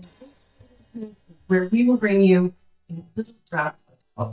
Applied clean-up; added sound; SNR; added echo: neural mask model DeepFilterNet 3.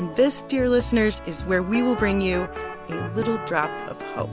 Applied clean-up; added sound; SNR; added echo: none; none; none; none.